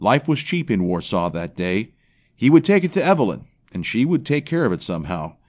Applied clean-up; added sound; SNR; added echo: none; none; none; none.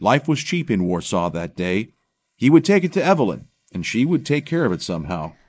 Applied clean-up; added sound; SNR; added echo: neural mask model Resemble Enhance denoiser.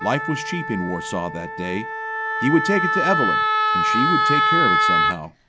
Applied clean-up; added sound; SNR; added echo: none; Wind instrument, woodwind instrument; -4 dB; none.